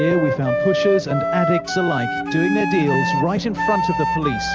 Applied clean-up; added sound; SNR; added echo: none; Wind instrument, woodwind instrument; 2 dB; none.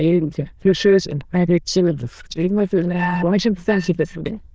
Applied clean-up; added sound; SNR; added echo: neural diffusion model UNIVERSE++.